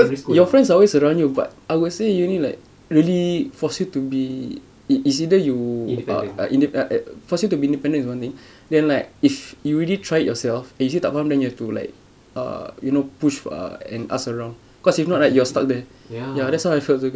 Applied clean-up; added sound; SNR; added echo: none; none; none; none.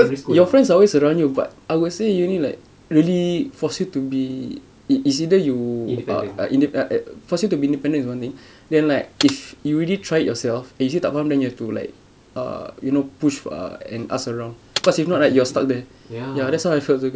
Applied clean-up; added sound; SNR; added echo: none; Computer keyboard; 12 dB; none.